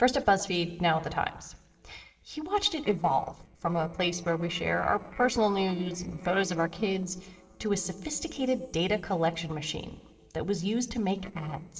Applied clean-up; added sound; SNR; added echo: neural separator model SepFormer DNS4.